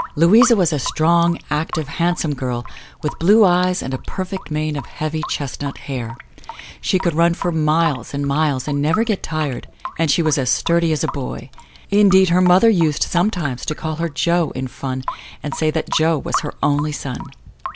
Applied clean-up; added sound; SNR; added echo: none; Drip / Sink (filling or washing) / Water tap, faucet; 14 dB; none.